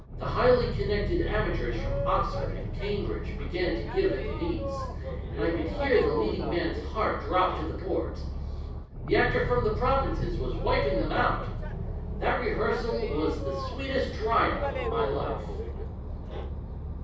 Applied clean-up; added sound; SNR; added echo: none; Boat, Water vehicle; 2 dB; reverberation time 0.6 s.